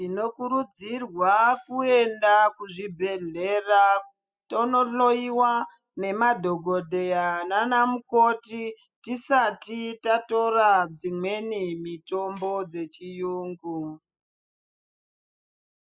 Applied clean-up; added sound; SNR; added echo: classical method spectral subtraction.